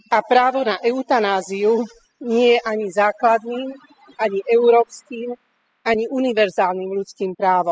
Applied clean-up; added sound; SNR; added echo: classical method spectral subtraction.